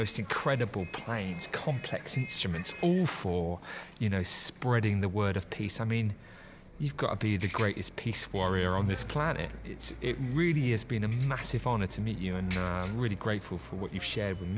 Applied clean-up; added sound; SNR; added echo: none; Bus; 15 dB; none.